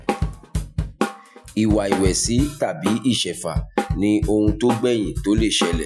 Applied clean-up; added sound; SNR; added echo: classical method Wiener filter.